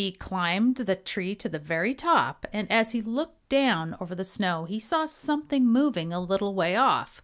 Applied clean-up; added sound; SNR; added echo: none; none; none; none.